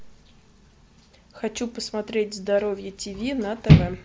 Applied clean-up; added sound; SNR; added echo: none; none; none; none.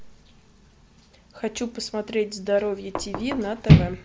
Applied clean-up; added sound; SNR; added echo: none; Knock; 11 dB; none.